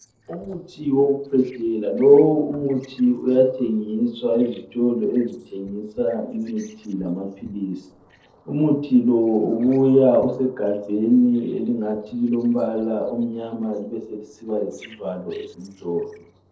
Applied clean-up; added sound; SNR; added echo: neural separator model SepFormer DNS4.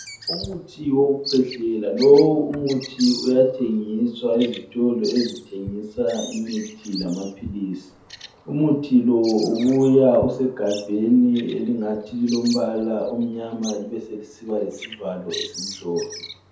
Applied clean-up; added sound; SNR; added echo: none; Bird vocalization, bird call, bird song; 16 dB; reverberation time 0.5 s.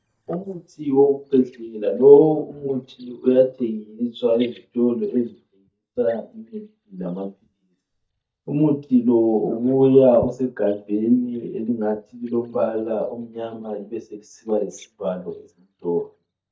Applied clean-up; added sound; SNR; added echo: neural mask model DeepFilterNet 3.